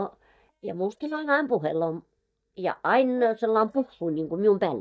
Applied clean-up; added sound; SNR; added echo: neural mask model DeepFilterNet 3.